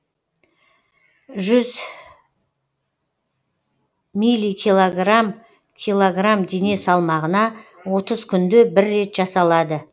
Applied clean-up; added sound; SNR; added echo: none; none; none; none.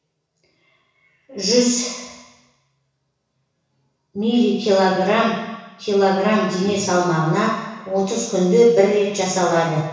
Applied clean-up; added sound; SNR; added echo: none; none; none; reverberation time 1.1 s.